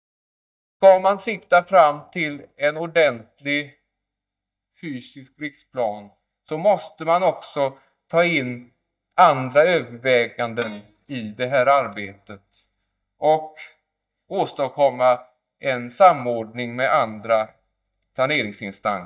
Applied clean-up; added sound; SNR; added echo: neural mask model DeepFilterNet 3.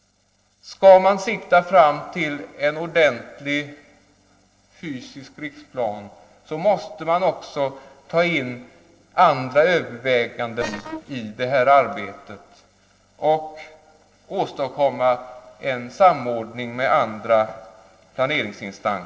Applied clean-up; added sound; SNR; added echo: neural separator model SepFormer DNS4.